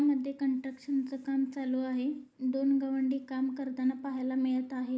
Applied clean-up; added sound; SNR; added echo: none; none; none; none.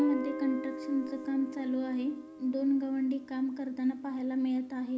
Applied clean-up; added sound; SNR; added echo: none; Guitar; 11 dB; none.